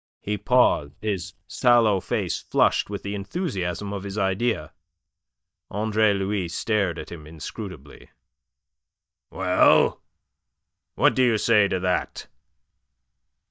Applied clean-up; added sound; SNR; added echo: neural mask model DeepFilterNet 3.